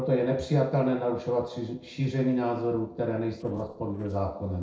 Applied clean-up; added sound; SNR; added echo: neural separator model SepFormer DNS4.